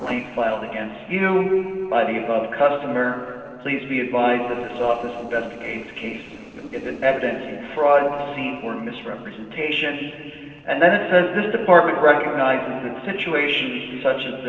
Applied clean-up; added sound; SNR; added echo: neural separator model SepFormer DNS4.